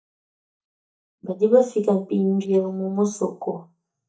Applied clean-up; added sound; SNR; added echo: neural mask model DeepFilterNet 3.